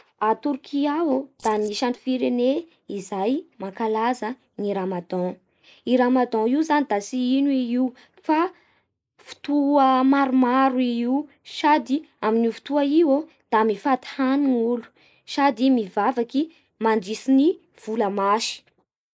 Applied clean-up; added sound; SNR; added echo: neural mask model Resemble Enhance denoiser.